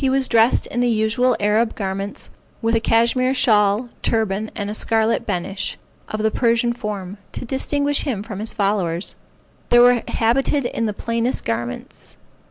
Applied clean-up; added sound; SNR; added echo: none; none; none; none.